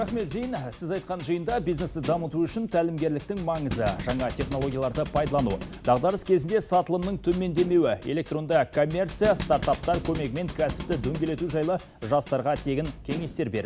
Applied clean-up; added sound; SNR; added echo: none; Thump, thud; 11 dB; none.